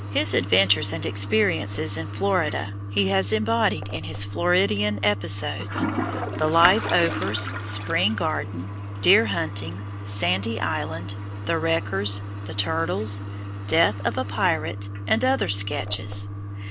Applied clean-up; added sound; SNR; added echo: none; Toilet flush; 5 dB; none.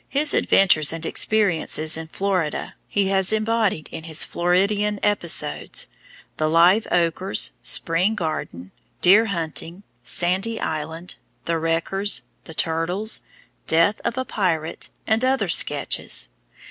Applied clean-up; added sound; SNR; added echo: none; none; none; none.